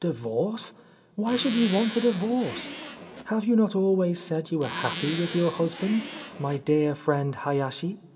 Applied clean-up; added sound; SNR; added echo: none; Zipper (clothing); 9 dB; reverberation time 0.3 s.